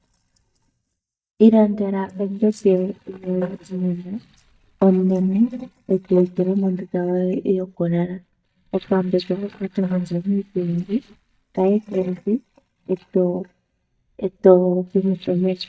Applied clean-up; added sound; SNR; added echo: neural mask model DeepFilterNet 3.